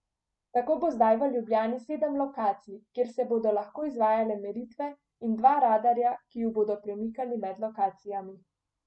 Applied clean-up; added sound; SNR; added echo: none; none; none; none.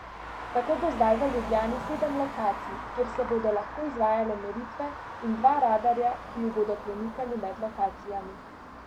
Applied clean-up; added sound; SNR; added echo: none; Traffic noise, roadway noise; 10 dB; none.